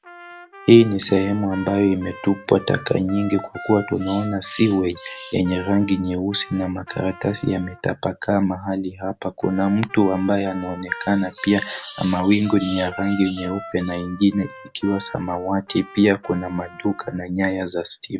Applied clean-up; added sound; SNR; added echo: none; Trumpet; 19 dB; none.